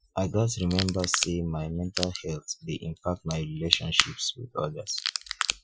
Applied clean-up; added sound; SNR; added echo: classical method Wiener filter.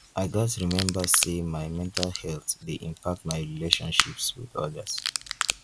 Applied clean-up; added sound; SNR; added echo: none; Crack / Crackle; 3 dB; none.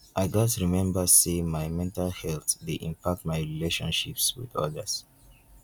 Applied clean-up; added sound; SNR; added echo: none; none; none; none.